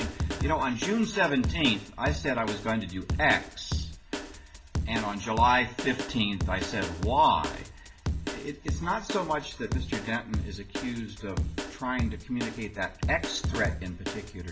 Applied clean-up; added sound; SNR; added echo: none; Drum kit; 4 dB; reverberation time 0.4 s.